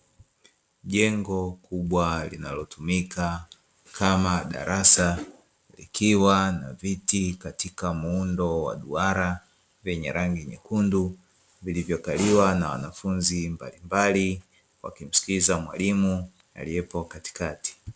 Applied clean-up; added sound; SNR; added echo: none; none; none; none.